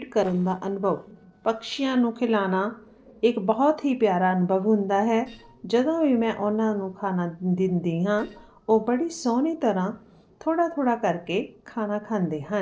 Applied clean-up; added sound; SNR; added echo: neural separator model SepFormer DNS4.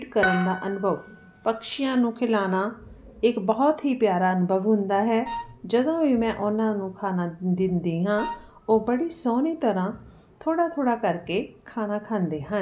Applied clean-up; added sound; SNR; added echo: none; Harp + Wind instrument, woodwind instrument; 8 dB; none.